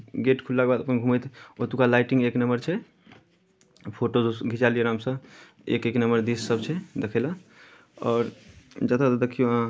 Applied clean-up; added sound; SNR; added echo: none; none; none; none.